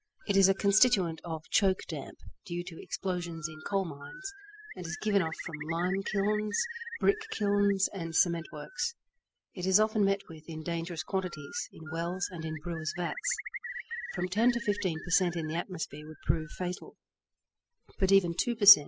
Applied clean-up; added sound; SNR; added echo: classical method spectral subtraction.